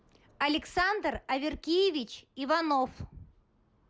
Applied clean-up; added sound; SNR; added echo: none; none; none; none.